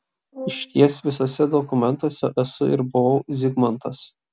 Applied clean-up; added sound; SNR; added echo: none; Brass instrument; 18 dB; none.